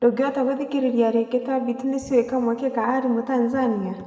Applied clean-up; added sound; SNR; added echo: none; none; none; reverberation time 1.5 s.